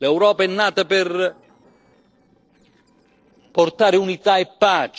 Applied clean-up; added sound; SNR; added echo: neural separator model SepFormer DNS4.